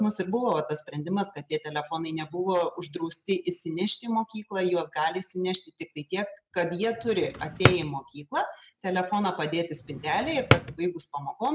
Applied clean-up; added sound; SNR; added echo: none; Drawer open or close; -1 dB; none.